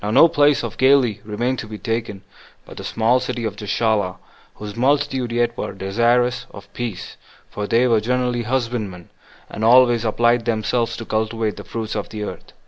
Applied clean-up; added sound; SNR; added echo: none; none; none; none.